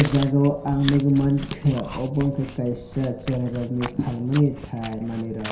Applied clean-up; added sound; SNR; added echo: none; Chewing, mastication; 12 dB; reverberation time 0.7 s.